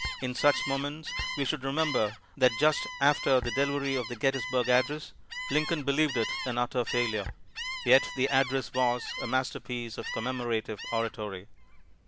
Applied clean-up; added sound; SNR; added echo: none; Gull, seagull; 8 dB; none.